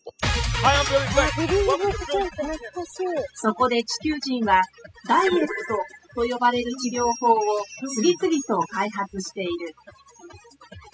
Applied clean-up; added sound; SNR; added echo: classical method spectral subtraction.